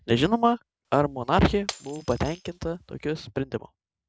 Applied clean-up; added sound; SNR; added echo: none; Shatter; 19 dB; none.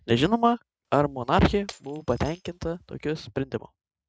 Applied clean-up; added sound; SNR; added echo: neural mask model RNNoise.